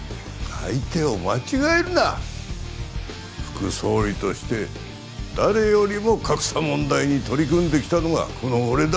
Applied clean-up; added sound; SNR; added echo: none; none; none; none.